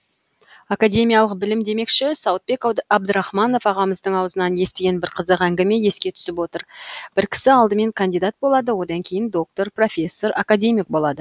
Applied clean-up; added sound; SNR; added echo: none; none; none; none.